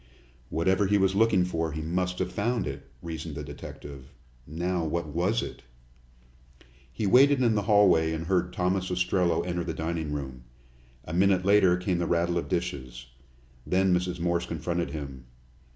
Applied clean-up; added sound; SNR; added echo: none; none; none; none.